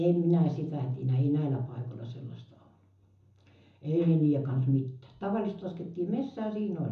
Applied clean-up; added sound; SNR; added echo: none; none; none; reverberation time 0.6 s.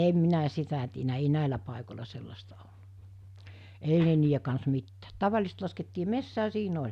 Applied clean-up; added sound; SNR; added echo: none; none; none; none.